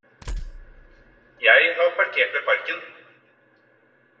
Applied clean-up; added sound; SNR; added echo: none; Tools; 14 dB; reverberation time 0.9 s.